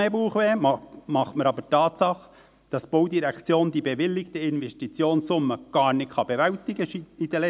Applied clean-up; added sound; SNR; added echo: none; none; none; none.